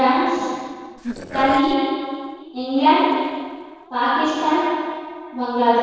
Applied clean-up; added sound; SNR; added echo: neural separator model SepFormer DNS4.